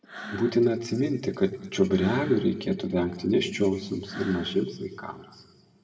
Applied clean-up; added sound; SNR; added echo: none; Breathing; 18 dB; reverberation time 1.7 s.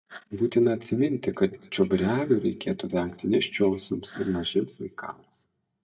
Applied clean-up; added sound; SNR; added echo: neural mask model DeepFilterNet 3.